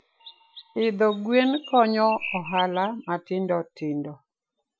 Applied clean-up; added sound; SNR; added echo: classical method Wiener filter.